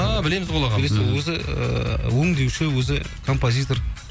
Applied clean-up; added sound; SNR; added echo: none; Wind; 16 dB; none.